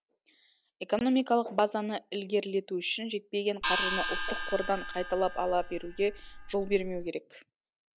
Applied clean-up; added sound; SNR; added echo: none; Gong; 4 dB; none.